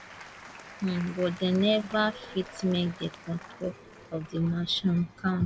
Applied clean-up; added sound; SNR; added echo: none; Applause / Crowd; 18 dB; none.